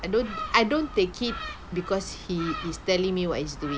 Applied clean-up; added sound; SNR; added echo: none; Gull, seagull; 11 dB; none.